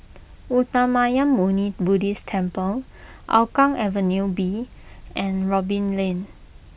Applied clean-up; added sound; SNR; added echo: none; none; none; none.